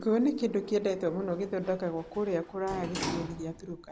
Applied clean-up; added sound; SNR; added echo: none; Sliding door; 12 dB; none.